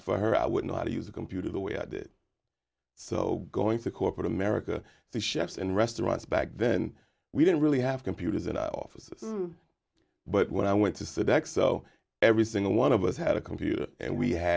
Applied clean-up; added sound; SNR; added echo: none; none; none; none.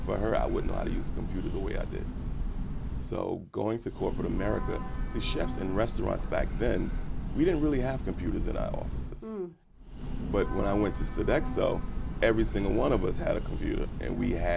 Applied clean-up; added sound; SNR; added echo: none; Train / Breathing; 0 dB; none.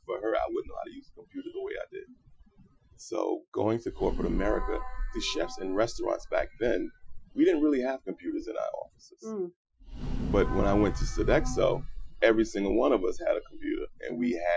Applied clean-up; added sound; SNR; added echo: classical method Wiener filter.